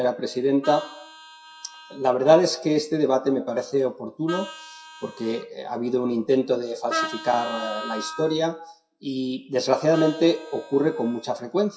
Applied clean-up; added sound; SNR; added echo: classical method WPE with log-MMSE.